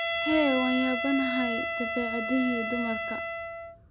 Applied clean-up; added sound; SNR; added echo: none; Wind instrument, woodwind instrument; 2 dB; none.